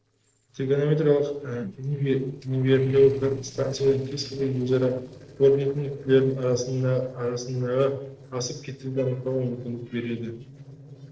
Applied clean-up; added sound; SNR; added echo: neural separator model SepFormer DNS4.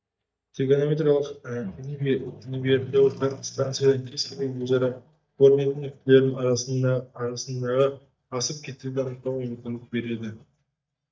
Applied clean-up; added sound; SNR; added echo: neural mask model DeepFilterNet 3.